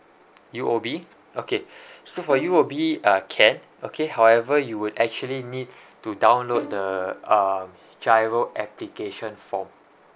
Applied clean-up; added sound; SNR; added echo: none; Bowed string instrument; 17 dB; none.